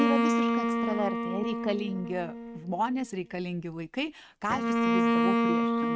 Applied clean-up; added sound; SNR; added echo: neural mask model RNNoise.